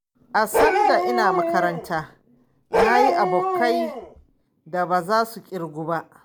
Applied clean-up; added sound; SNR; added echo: none; Bark; -2 dB; none.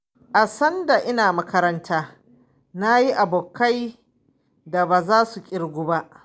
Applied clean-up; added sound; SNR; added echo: none; none; none; none.